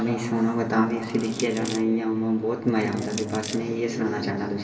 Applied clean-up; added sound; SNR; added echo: none; Crushing; 15 dB; reverberation time 2.3 s.